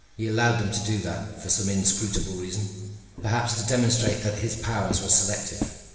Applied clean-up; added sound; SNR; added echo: none; Walk, footsteps; 10 dB; reverberation time 1.3 s.